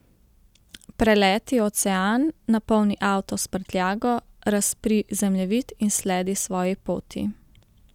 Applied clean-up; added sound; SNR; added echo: none; none; none; none.